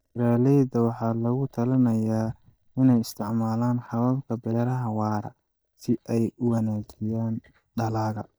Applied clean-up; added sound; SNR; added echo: neural mask model DeepFilterNet 3.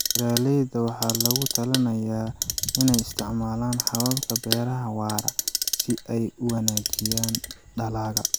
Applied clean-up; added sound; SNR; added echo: none; Clock; 3 dB; none.